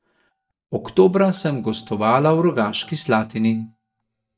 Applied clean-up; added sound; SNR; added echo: neural mask model DeepFilterNet 3.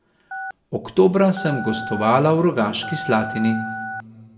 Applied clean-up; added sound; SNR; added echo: none; Telephone; 11 dB; reverberation time 1.2 s.